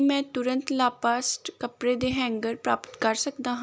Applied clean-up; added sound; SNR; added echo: none; none; none; none.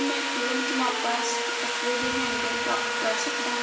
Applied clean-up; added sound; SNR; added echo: none; Sawing; -3 dB; reverberation time 2.4 s.